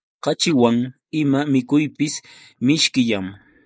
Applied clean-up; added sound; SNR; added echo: neural mask model Resemble Enhance denoiser.